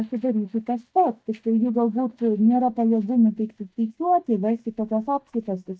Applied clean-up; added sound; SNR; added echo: neural mask model DeepFilterNet 3.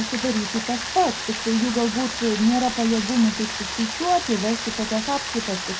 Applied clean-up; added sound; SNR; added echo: none; Rain; 6 dB; reverberation time 0.4 s.